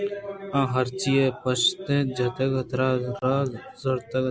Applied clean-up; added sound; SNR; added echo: none; none; none; none.